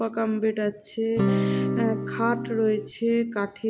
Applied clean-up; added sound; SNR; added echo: none; Acoustic guitar / Strum; 0 dB; none.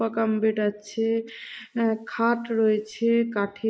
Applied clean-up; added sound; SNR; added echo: neural mask model Resemble Enhance denoiser.